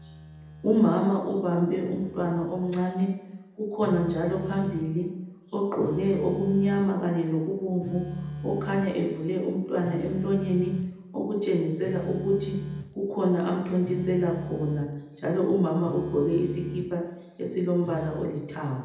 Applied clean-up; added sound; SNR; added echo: none; Telephone; 12 dB; reverberation time 0.9 s.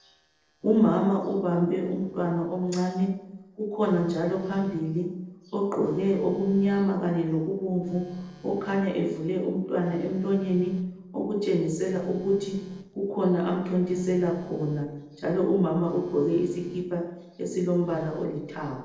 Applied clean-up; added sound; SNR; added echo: neural separator model SepFormer DNS4.